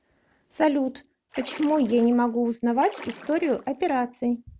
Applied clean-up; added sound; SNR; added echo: none; Splash, splatter; 19 dB; none.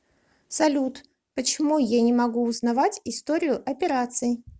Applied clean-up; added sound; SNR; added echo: none; none; none; none.